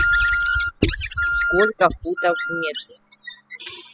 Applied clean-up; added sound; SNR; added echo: classical method spectral subtraction.